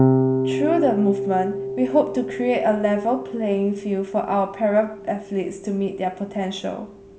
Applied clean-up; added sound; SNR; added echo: none; Electric guitar / Bass guitar; 4 dB; none.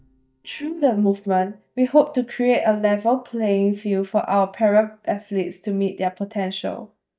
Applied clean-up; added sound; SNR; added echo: neural mask model DeepFilterNet 3.